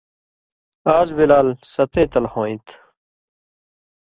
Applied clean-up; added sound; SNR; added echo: neural separator model SepFormer DNS4.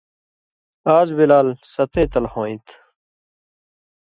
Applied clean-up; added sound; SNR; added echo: classical method Wiener filter.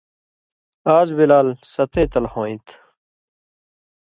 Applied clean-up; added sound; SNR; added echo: neural mask model RNNoise.